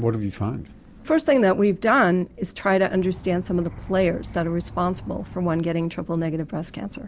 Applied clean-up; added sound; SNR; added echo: none; Insect; 15 dB; none.